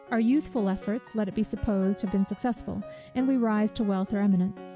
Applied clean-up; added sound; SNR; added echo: none; Piano; 18 dB; none.